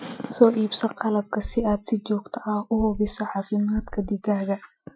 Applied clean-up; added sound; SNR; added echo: classical method Wiener filter.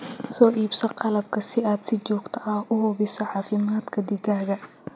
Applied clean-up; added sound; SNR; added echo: none; none; none; none.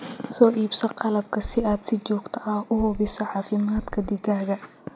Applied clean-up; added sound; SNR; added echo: none; Run; 12 dB; none.